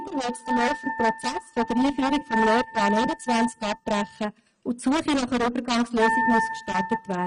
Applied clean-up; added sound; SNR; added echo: neural mask model RNNoise.